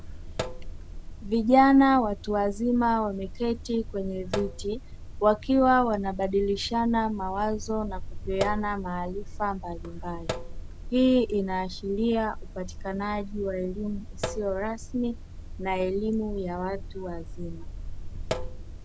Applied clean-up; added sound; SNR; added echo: none; Sink (filling or washing); 9 dB; none.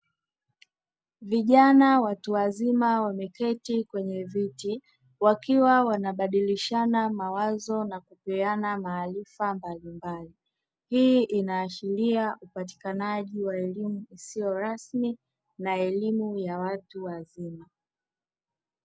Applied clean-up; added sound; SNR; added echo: none; none; none; none.